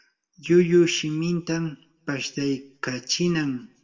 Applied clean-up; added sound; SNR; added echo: none; none; none; reverberation time 0.6 s.